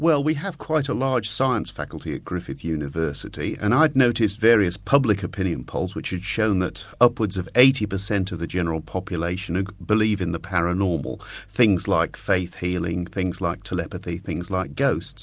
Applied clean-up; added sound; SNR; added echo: none; none; none; none.